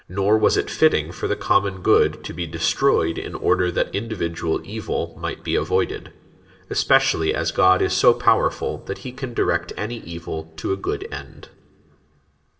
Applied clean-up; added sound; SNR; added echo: none; none; none; reverberation time 2.2 s.